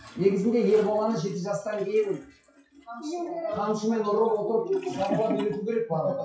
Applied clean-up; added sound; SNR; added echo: classical method WPE with log-MMSE.